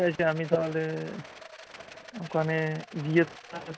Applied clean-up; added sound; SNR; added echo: none; Rattle; 17 dB; none.